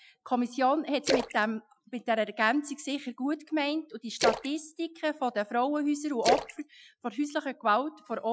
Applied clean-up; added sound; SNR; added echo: classical method Wiener filter.